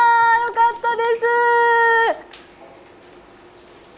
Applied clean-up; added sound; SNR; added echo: none; none; none; none.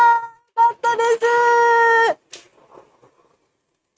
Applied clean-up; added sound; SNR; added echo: neural mask model RNNoise.